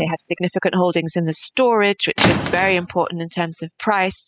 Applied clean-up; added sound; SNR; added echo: classical method spectral subtraction.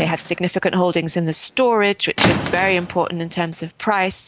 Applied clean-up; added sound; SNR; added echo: none; Squeak / Rattle / Slam; 7 dB; none.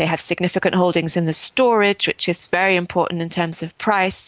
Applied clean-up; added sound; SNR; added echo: none; none; none; none.